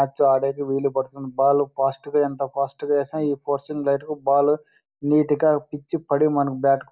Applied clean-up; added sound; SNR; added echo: none; none; none; none.